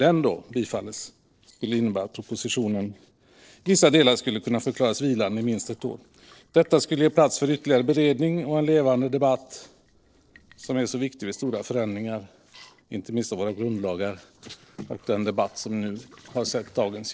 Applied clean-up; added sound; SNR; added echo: neural separator model SepFormer DNS4.